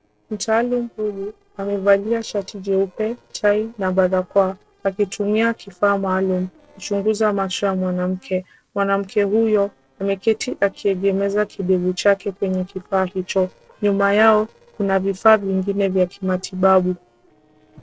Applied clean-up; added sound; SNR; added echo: neural separator model SepFormer DNS4.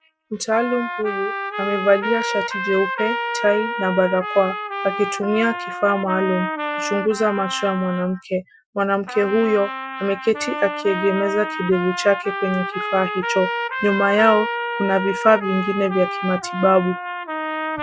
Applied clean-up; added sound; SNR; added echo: classical method Wiener filter.